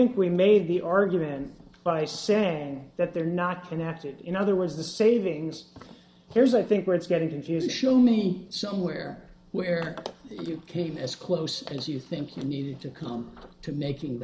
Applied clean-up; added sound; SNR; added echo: none; none; none; reverberation time 0.3 s.